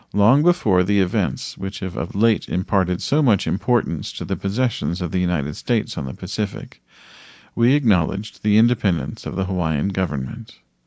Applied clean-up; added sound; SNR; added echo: none; none; none; none.